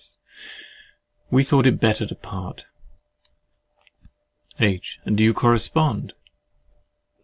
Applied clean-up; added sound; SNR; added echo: none; none; none; none.